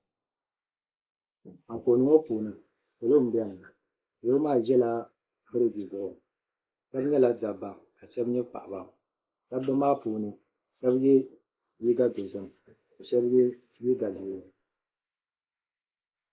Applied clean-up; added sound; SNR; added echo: neural mask model Resemble Enhance denoiser.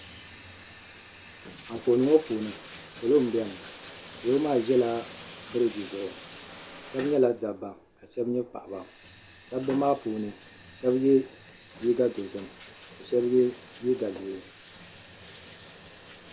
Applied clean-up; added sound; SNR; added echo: none; Bathtub (filling or washing); 18 dB; none.